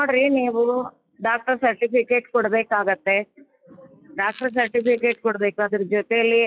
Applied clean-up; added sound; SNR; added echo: classical method log-MMSE.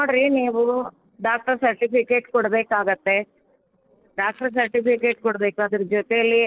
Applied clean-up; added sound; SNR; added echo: neural separator model SepFormer DNS4.